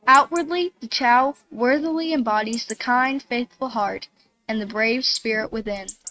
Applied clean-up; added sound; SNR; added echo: neural mask model RNNoise.